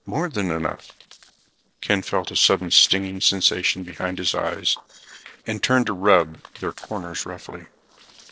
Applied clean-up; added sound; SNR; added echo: neural separator model SepFormer DNS4.